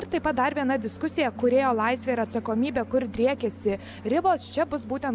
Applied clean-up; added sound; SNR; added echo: none; Piano; 17 dB; none.